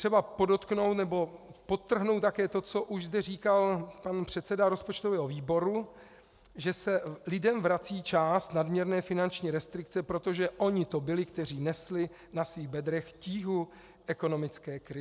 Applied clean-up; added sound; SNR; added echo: none; none; none; none.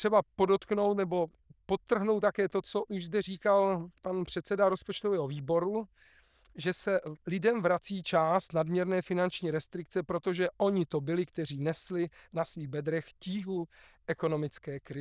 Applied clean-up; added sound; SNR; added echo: neural diffusion model UNIVERSE++.